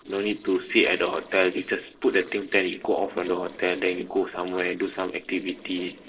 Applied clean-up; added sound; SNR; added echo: neural separator model SepFormer DNS4.